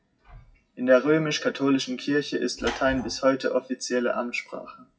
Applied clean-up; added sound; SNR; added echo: classical method WPE with log-MMSE.